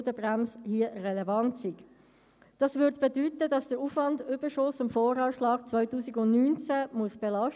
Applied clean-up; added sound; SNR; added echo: none; none; none; none.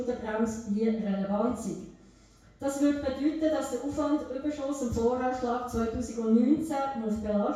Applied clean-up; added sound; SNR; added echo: none; none; none; reverberation time 0.6 s.